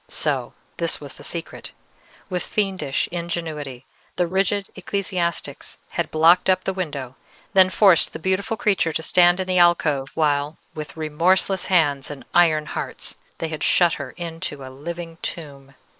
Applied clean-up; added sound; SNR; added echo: neural mask model Resemble Enhance denoiser.